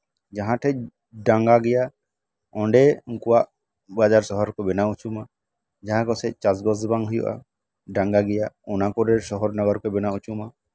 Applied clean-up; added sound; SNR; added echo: none; none; none; none.